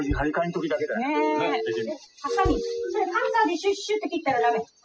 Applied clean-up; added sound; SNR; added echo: classical method spectral subtraction.